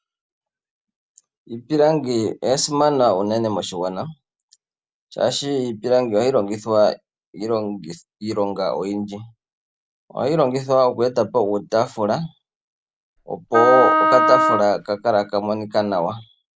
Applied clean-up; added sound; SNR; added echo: none; Wind instrument, woodwind instrument; -2 dB; none.